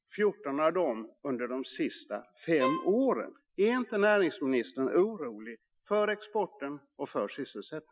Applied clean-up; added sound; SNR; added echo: classical method Wiener filter.